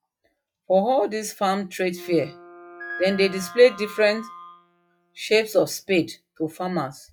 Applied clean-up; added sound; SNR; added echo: classical method log-MMSE.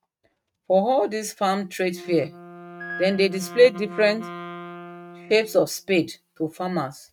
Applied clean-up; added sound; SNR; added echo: neural mask model RNNoise.